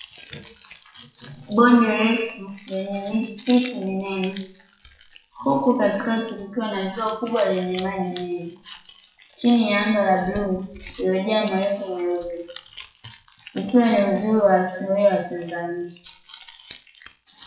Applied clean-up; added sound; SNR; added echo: classical method WPE with log-MMSE.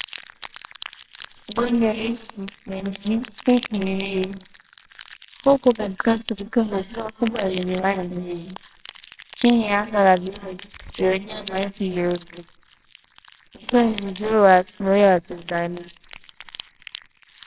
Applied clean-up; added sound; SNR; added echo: neural separator model SepFormer WHAMR!.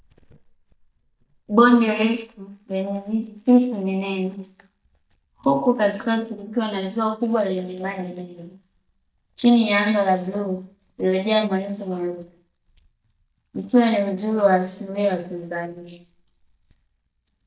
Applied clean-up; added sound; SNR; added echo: neural mask model DeepFilterNet 3.